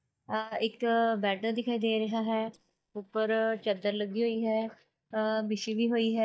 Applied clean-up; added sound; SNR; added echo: neural mask model DeepFilterNet 3.